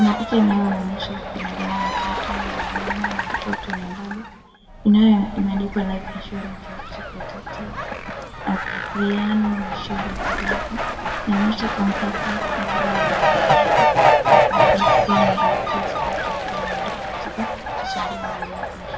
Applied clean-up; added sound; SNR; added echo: none; Fowl; -2 dB; reverberation time 1.5 s.